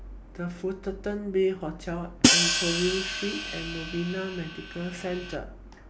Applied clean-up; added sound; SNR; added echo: none; Hi-hat; -4 dB; none.